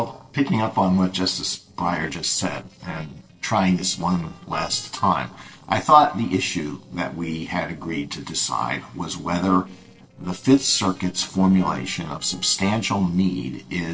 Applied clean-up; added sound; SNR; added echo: neural separator model SepFormer DNS4.